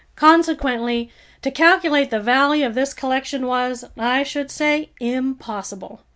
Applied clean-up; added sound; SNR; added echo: none; Whoosh, swoosh, swish; 16 dB; none.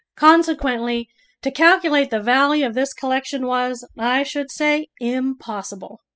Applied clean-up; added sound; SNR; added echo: classical method spectral subtraction.